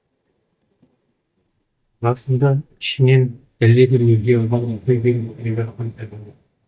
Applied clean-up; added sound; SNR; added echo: neural mask model DeepFilterNet 3.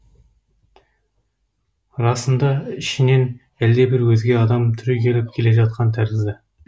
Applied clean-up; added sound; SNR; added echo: none; none; none; none.